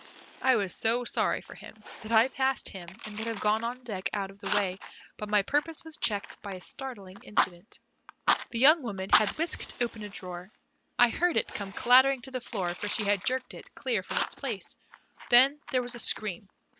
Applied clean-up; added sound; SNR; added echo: none; Fire; 7 dB; none.